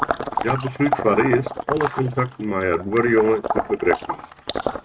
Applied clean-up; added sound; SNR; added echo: neural mask model RNNoise.